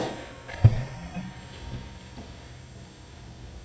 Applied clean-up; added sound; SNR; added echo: neural mask model DeepFilterNet 3.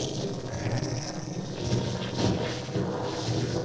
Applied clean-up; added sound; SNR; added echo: neural separator model SepFormer DNS4.